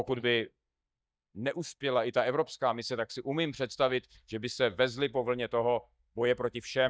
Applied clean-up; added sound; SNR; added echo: neural mask model DeepFilterNet 3.